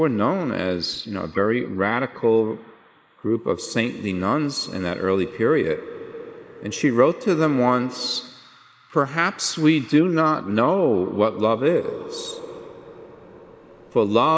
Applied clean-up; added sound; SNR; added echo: neural mask model Resemble Enhance denoiser.